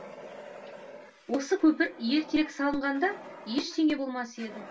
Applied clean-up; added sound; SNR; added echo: none; Fire; 18 dB; reverberation time 0.1 s.